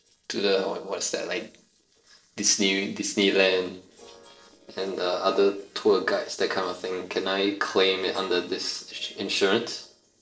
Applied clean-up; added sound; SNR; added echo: neural separator model SepFormer DNS4.